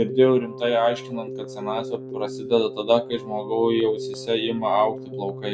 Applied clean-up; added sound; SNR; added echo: none; Keyboard (musical); 10 dB; none.